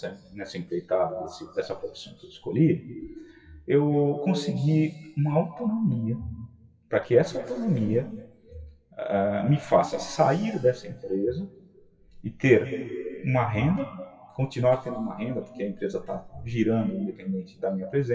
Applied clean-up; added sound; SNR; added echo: classical method WPE with log-MMSE.